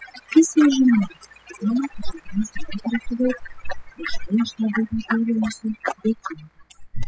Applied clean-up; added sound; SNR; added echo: classical method spectral subtraction.